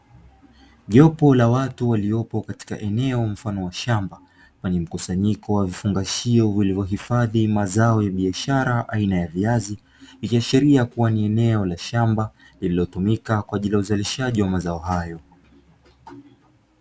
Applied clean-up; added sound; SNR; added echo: none; none; none; none.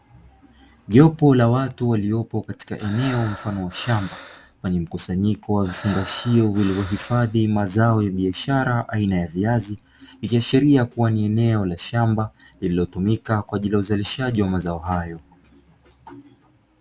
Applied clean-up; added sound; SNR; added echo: none; Breathing; 15 dB; none.